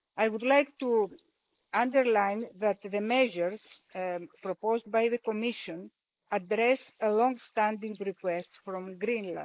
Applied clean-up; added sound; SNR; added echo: neural mask model Resemble Enhance denoiser.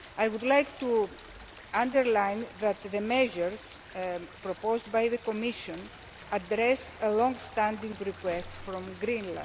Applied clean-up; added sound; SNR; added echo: none; Stream; 18 dB; none.